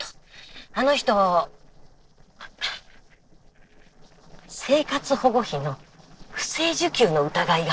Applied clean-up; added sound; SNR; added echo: neural separator model SepFormer DNS4.